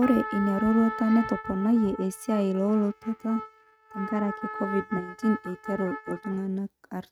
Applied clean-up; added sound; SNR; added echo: neural mask model RNNoise.